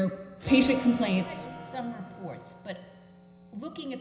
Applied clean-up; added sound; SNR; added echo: none; Electric guitar / Acoustic guitar; 13 dB; reverberation time 0.9 s.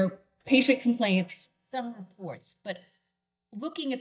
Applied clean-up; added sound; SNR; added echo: neural mask model DeepFilterNet 3.